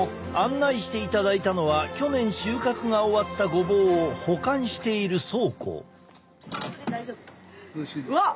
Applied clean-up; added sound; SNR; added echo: none; none; none; none.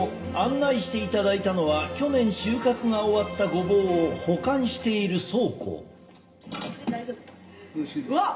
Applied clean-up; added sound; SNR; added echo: none; none; none; reverberation time 1.9 s.